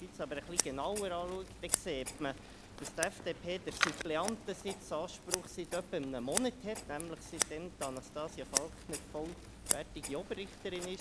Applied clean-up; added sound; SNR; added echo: none; Scissors; -4 dB; none.